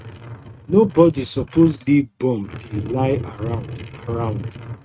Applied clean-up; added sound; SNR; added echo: neural mask model RNNoise.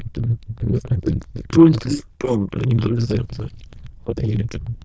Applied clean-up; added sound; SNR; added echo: neural diffusion model UNIVERSE++.